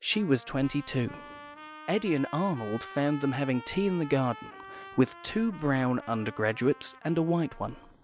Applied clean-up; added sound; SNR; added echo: none; Trumpet; 18 dB; none.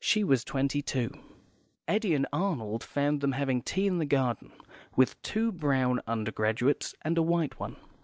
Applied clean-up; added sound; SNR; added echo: none; none; none; none.